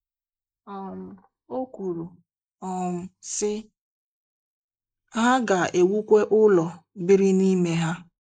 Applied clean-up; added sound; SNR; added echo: neural mask model Resemble Enhance denoiser.